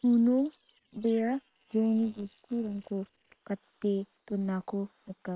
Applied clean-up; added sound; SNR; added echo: neural separator model SepFormer WHAM!.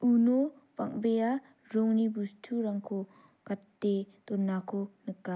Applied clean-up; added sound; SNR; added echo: none; none; none; none.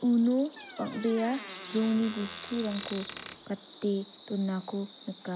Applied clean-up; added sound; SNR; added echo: none; Squeak + Bird vocalization, bird call, bird song; 14 dB; none.